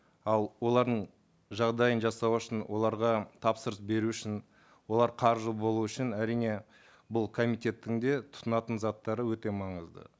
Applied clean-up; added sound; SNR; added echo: none; none; none; none.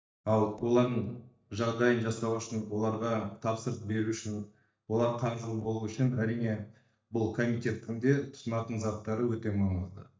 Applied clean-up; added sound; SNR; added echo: neural mask model DeepFilterNet 3.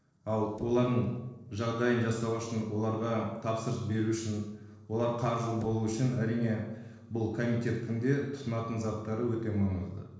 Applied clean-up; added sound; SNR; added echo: neural separator model SepFormer DNS4.